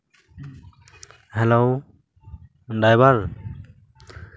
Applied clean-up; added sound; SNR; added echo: none; none; none; none.